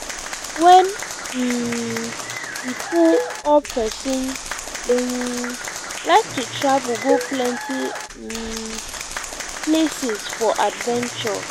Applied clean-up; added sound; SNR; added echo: none; Applause + Cowbell; 6 dB; none.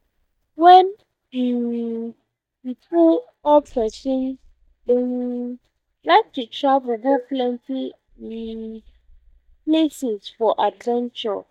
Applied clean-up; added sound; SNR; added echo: neural mask model DeepFilterNet 3.